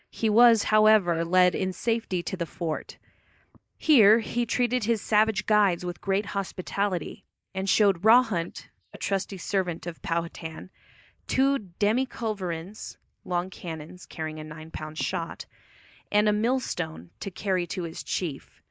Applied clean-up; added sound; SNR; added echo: neural mask model Resemble Enhance denoiser.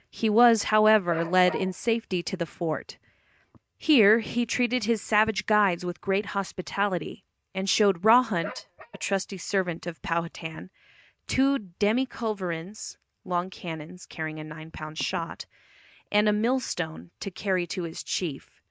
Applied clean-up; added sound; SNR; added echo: neural mask model RNNoise.